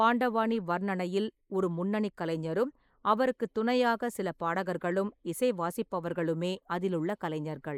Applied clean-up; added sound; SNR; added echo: neural mask model Resemble Enhance denoiser.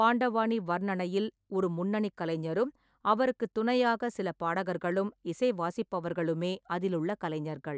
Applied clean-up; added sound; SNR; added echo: none; none; none; none.